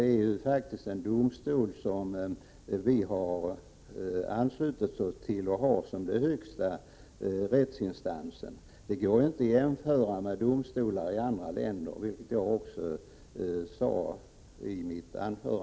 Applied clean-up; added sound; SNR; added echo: none; none; none; none.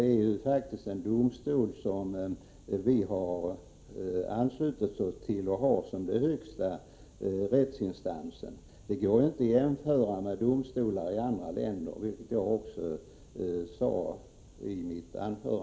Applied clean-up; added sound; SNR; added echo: none; none; none; reverberation time 0.5 s.